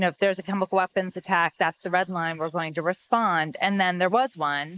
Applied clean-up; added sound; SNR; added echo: neural mask model Resemble Enhance denoiser.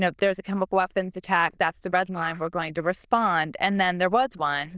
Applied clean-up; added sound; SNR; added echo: neural diffusion model UNIVERSE++.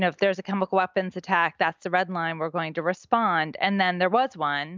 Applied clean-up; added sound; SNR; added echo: none; none; none; none.